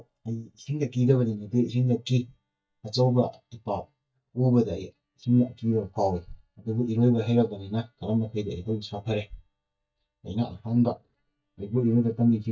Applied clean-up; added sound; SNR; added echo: neural mask model DeepFilterNet 3.